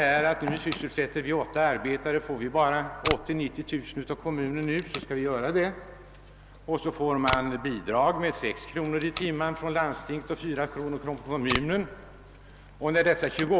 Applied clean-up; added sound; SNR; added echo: none; Packing tape, duct tape; 13 dB; none.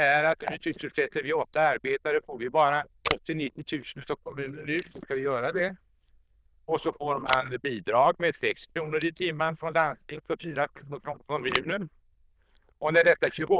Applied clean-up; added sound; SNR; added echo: neural diffusion model UNIVERSE++.